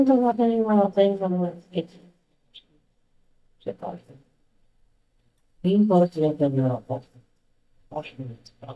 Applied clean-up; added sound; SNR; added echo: neural mask model DeepFilterNet 3.